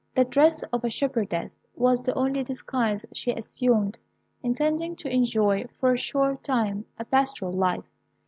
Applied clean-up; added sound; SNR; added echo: none; none; none; none.